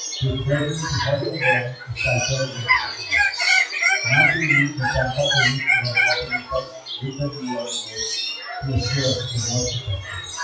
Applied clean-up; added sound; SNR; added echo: classical method WPE with log-MMSE.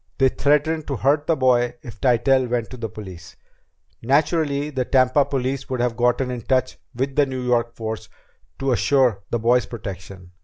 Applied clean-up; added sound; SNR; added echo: none; none; none; none.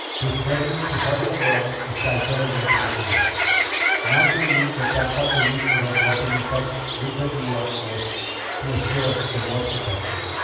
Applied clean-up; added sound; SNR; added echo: none; Bird; -3 dB; reverberation time 1.2 s.